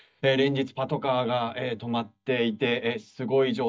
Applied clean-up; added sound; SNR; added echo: neural mask model DeepFilterNet 3.